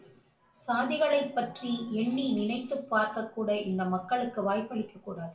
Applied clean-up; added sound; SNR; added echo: none; none; none; reverberation time 0.3 s.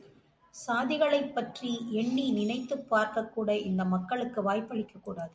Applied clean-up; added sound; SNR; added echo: none; none; none; none.